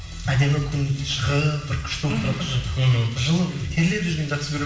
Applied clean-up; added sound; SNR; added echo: none; none; none; reverberation time 0.8 s.